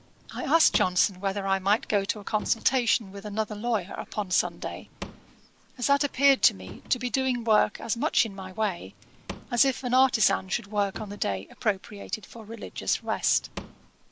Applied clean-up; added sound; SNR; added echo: none; Drawer open or close / Wood; 19 dB; none.